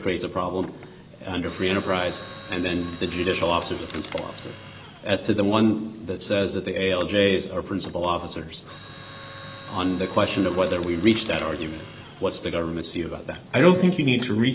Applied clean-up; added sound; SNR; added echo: none; Mechanisms; 19 dB; none.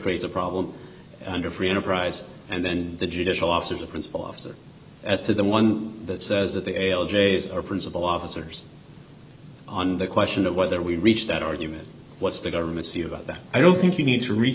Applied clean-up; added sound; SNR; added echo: none; none; none; none.